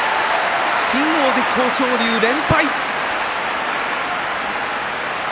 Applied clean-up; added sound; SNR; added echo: none; none; none; none.